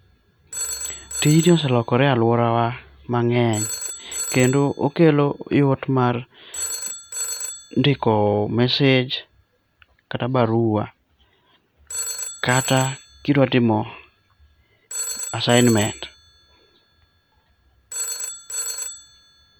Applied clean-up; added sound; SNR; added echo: none; Telephone; 12 dB; none.